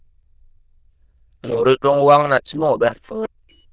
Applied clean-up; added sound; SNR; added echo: neural diffusion model UNIVERSE++.